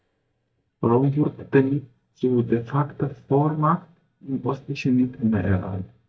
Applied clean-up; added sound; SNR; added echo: neural mask model DeepFilterNet 3.